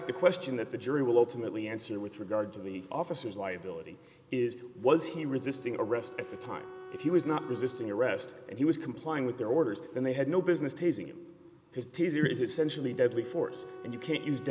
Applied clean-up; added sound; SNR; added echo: none; Wind instrument, woodwind instrument; 19 dB; none.